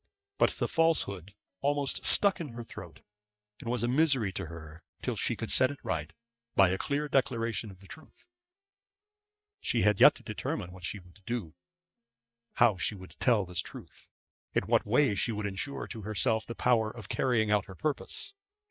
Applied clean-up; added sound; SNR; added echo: neural mask model DeepFilterNet 3.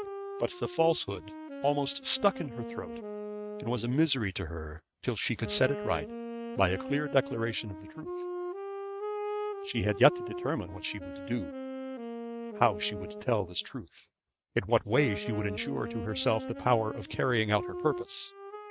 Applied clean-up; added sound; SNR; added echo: neural mask model RNNoise.